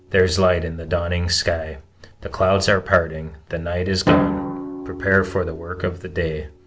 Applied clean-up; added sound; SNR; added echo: none; Drum; 7 dB; none.